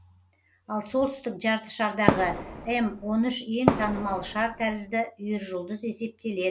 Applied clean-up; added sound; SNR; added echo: none; Fireworks; 1 dB; none.